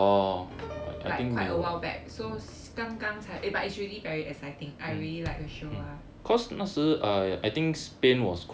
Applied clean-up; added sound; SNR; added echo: none; Bass drum + Piano; 15 dB; none.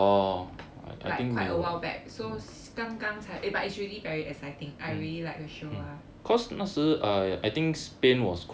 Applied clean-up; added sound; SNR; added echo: none; none; none; none.